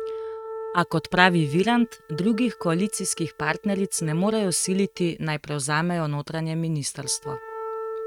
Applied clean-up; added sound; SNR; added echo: neural mask model RNNoise.